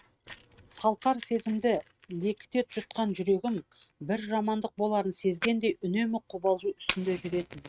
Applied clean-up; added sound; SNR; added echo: neural mask model RNNoise.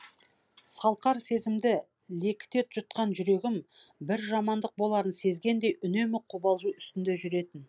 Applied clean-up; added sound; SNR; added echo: none; none; none; none.